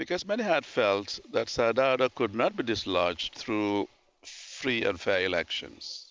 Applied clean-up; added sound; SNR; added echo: none; none; none; none.